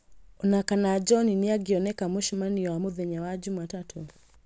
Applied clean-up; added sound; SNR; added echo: none; none; none; none.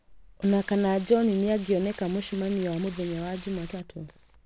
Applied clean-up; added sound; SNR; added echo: none; Stream; 17 dB; none.